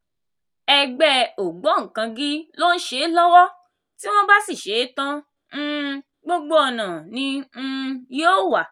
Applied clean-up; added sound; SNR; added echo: none; none; none; none.